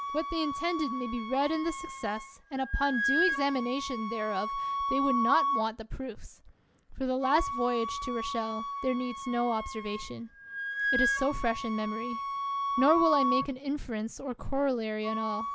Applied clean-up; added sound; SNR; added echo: none; Wind instrument, woodwind instrument; 3 dB; none.